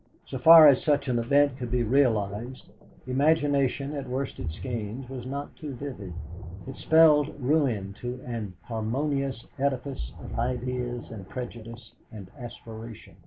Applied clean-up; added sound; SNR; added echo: none; Ocean; 13 dB; none.